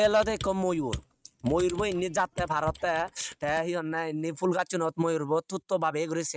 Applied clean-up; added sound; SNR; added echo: neural mask model RNNoise.